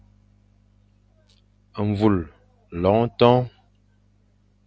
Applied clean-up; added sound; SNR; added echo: none; none; none; none.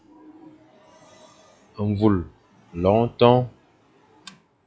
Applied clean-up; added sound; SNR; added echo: classical method log-MMSE.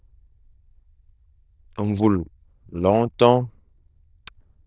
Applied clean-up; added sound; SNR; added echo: neural diffusion model UNIVERSE++.